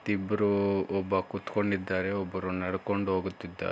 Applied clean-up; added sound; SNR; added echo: none; none; none; none.